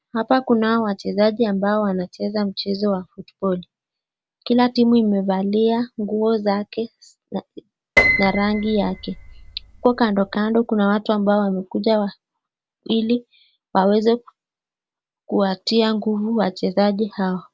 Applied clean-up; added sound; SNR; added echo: none; Piano; 4 dB; none.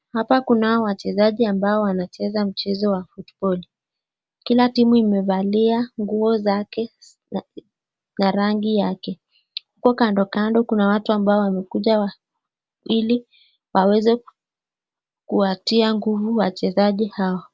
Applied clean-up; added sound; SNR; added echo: none; none; none; none.